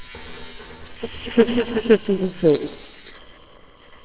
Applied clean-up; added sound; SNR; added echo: neural separator model SepFormer WHAMR!.